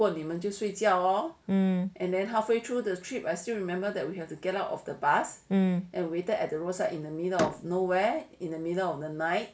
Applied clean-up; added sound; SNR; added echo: none; Slam; 13 dB; none.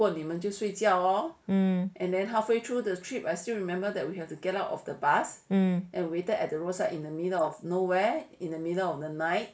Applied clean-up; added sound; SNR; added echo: neural mask model Resemble Enhance denoiser.